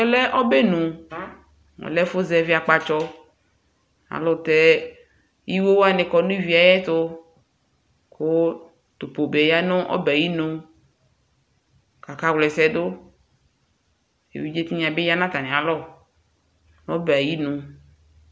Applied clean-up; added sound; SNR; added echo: none; none; none; none.